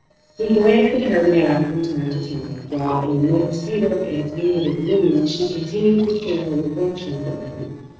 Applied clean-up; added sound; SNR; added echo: neural separator model SepFormer DNS4.